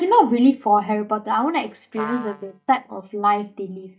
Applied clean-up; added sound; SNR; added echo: neural mask model DeepFilterNet 3.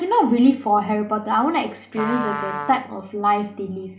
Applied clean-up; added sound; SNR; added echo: none; Trumpet; 11 dB; reverberation time 0.5 s.